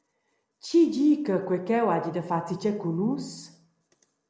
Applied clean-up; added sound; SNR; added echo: none; none; none; none.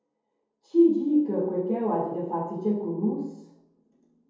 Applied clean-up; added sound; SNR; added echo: none; none; none; reverberation time 0.7 s.